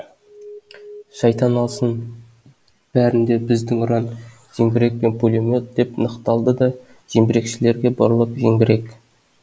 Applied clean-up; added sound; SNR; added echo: none; Alarm; 20 dB; none.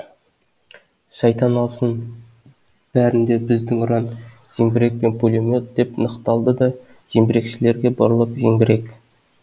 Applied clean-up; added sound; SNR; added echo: none; none; none; none.